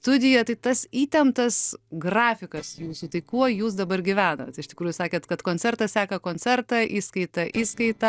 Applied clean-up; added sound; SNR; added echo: neural separator model SepFormer DNS4.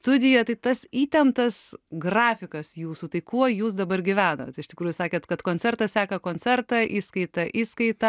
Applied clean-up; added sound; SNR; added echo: none; none; none; none.